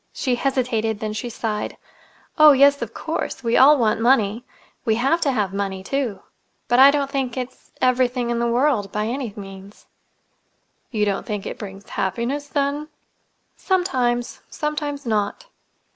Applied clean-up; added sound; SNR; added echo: none; none; none; none.